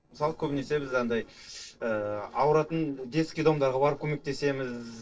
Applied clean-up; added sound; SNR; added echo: neural separator model SepFormer DNS4.